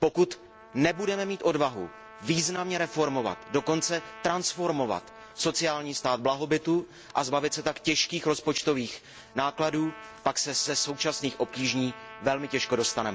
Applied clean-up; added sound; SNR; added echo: none; Trumpet; 20 dB; none.